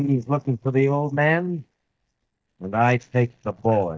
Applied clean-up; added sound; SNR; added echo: neural mask model DeepFilterNet 3.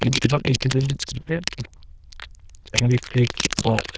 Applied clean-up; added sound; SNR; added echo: neural diffusion model UNIVERSE++.